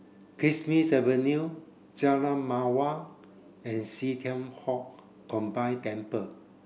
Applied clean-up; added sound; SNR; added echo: none; none; none; none.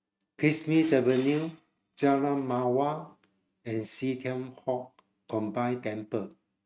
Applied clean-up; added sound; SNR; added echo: neural mask model RNNoise.